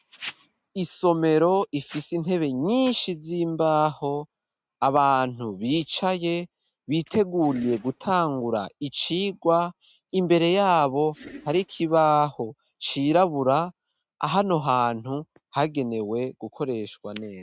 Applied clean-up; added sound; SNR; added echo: neural mask model RNNoise.